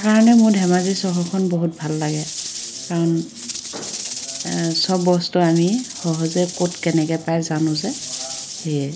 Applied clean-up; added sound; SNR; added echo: none; Rattle / Rattle (instrument); 12 dB; none.